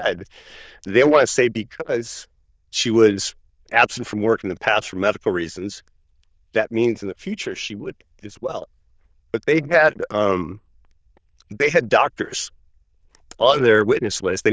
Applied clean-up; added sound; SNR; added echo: neural diffusion model UNIVERSE++.